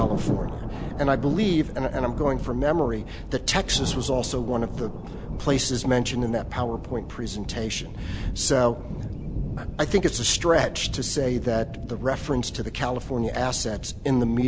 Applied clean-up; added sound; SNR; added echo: none; Thunder; 6 dB; none.